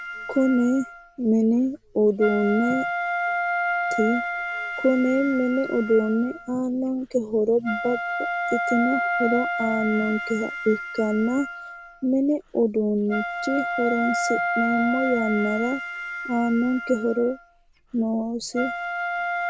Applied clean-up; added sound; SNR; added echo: none; Wind instrument, woodwind instrument; 5 dB; none.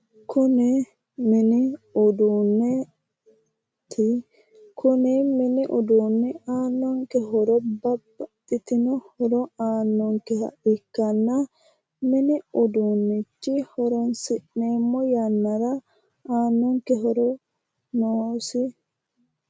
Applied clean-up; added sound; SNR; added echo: none; none; none; none.